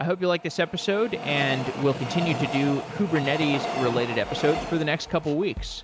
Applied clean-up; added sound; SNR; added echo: none; Train; 7 dB; none.